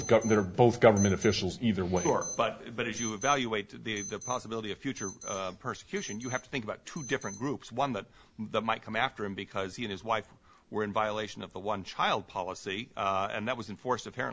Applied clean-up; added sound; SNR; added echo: none; Alarm; 17 dB; none.